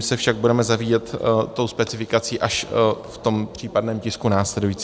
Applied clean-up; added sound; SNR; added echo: none; none; none; none.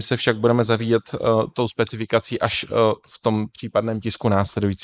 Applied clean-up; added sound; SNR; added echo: neural mask model Resemble Enhance denoiser.